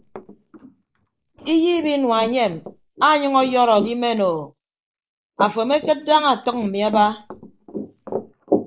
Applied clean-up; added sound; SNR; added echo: neural mask model Resemble Enhance denoiser.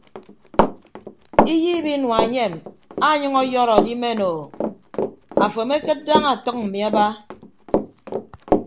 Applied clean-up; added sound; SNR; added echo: none; Run; 2 dB; none.